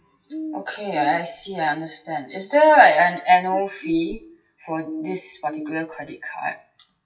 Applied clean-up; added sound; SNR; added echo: classical method WPE with log-MMSE.